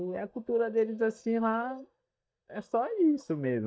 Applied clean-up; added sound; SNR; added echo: neural mask model DeepFilterNet 3.